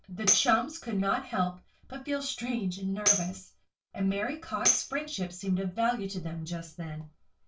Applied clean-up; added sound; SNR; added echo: none; Tambourine; 2 dB; reverberation time 0.2 s.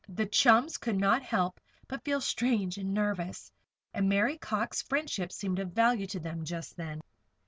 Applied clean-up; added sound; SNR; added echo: none; none; none; none.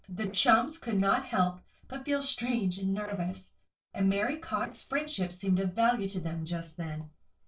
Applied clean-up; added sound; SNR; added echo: neural separator model SepFormer DNS4.